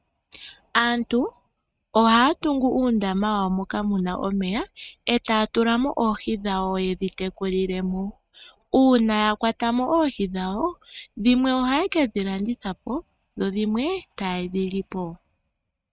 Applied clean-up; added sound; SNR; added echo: neural mask model RNNoise.